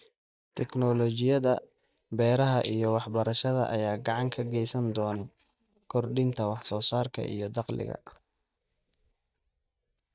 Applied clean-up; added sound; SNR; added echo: neural mask model DeepFilterNet 3.